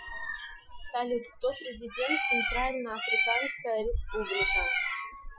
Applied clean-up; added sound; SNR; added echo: classical method Wiener filter.